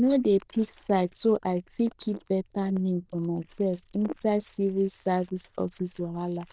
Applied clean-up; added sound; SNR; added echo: neural diffusion model UNIVERSE++.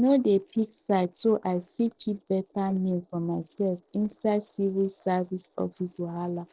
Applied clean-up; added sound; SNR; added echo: neural separator model SepFormer DNS4.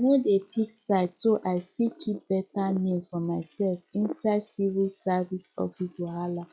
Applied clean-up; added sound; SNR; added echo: classical method log-MMSE.